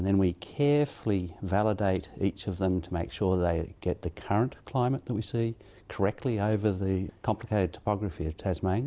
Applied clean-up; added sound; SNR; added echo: none; none; none; none.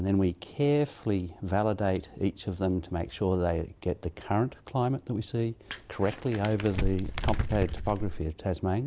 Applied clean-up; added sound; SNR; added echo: none; Crumpling, crinkling; 3 dB; none.